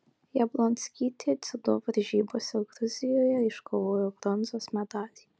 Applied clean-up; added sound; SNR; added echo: none; none; none; none.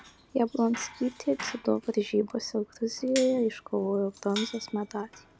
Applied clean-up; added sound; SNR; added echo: none; Bicycle; 15 dB; none.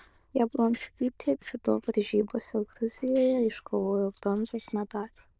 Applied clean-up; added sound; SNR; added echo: neural diffusion model UNIVERSE++.